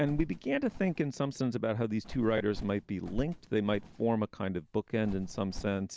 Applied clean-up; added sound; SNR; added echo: none; Bird; 13 dB; none.